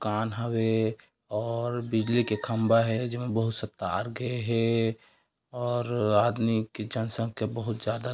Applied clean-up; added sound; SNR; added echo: none; none; none; none.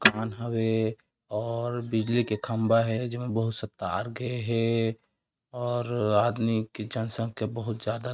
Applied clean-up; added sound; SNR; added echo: neural mask model RNNoise.